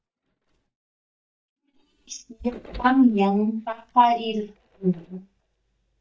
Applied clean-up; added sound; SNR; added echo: neural mask model DeepFilterNet 3.